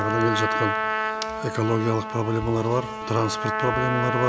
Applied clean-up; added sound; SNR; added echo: none; Trumpet; 2 dB; none.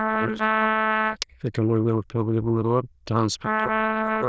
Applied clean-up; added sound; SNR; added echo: neural diffusion model UNIVERSE++.